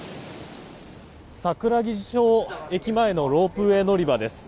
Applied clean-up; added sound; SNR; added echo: none; none; none; none.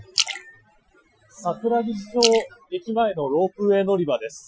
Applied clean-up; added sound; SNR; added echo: classical method Wiener filter.